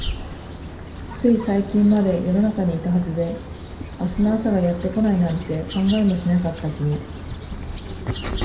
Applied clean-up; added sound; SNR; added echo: none; Bird vocalization, bird call, bird song; 9 dB; reverberation time 0.5 s.